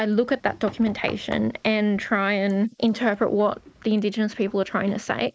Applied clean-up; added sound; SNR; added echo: neural mask model Resemble Enhance denoiser.